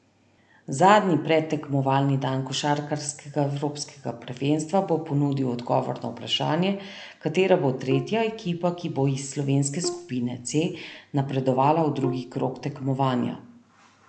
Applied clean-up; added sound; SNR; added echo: none; Bowed string instrument; 13 dB; none.